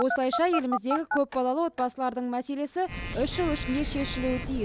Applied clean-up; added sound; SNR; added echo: none; Telephone; 6 dB; none.